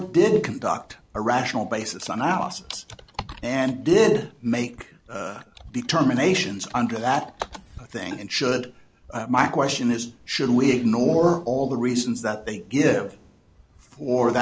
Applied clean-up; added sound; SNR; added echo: none; none; none; none.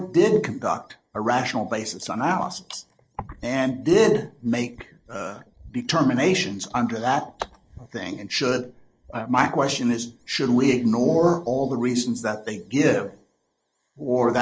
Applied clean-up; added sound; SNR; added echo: neural mask model Resemble Enhance denoiser.